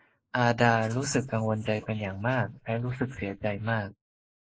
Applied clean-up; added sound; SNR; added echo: neural mask model Resemble Enhance denoiser.